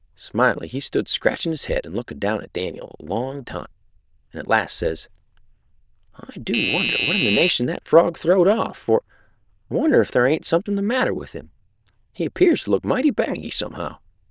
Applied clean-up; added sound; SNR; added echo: neural diffusion model UNIVERSE++.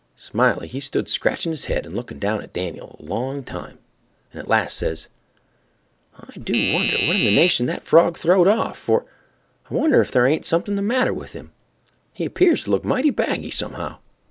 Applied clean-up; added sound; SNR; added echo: none; Doorbell; 1 dB; none.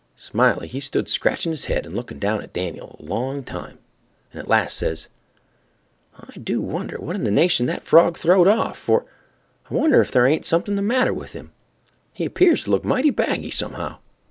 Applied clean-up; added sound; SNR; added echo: none; none; none; none.